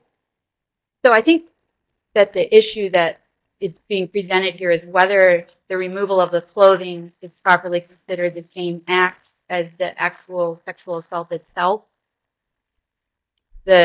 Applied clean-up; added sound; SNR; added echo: neural mask model DeepFilterNet 3.